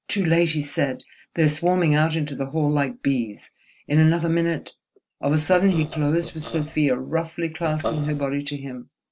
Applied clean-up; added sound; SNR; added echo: neural separator model SepFormer DNS4.